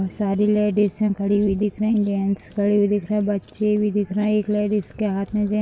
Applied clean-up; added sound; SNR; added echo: none; none; none; none.